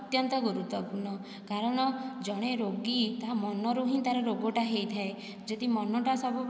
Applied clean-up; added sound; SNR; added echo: none; none; none; none.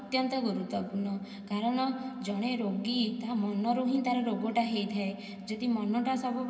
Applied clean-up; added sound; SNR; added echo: none; none; none; reverberation time 0.4 s.